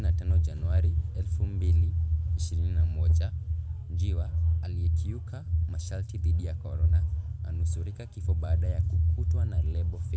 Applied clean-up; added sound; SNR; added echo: none; none; none; none.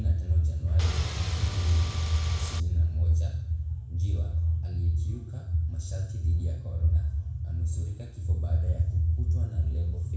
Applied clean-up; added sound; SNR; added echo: none; Engine / Car; 12 dB; reverberation time 0.7 s.